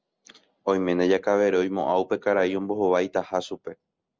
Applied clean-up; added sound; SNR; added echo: none; none; none; none.